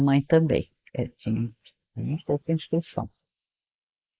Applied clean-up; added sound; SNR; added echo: neural mask model Resemble Enhance denoiser.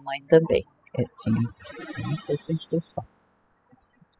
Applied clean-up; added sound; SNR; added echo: classical method spectral subtraction.